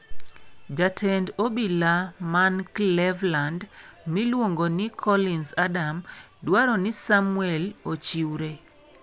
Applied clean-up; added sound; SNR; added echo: none; none; none; none.